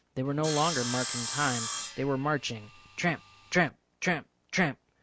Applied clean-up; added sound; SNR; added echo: none; Sawing; 6 dB; none.